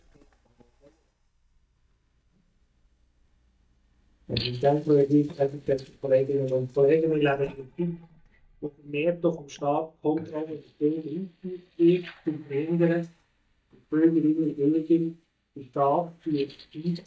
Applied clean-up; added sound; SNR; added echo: neural mask model DeepFilterNet 3.